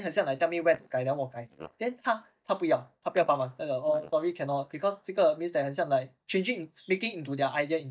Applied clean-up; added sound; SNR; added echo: neural mask model DeepFilterNet 3.